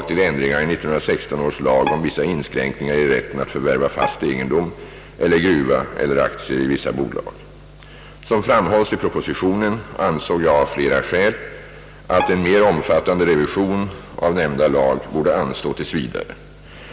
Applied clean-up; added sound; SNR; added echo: none; Bowed string instrument; 13 dB; none.